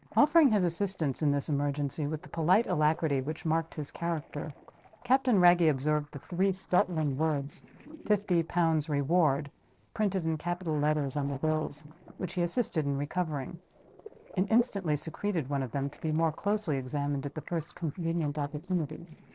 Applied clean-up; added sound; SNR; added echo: neural separator model SepFormer DNS4.